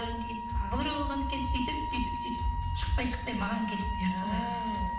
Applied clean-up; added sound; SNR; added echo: none; Wind instrument, woodwind instrument; 4 dB; reverberation time 0.9 s.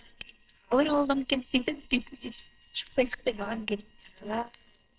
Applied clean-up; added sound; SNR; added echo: neural separator model SepFormer WHAMR!.